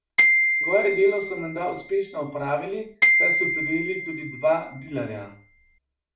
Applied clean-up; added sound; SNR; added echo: none; Glockenspiel; -2 dB; reverberation time 0.4 s.